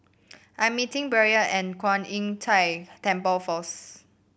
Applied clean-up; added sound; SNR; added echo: none; none; none; none.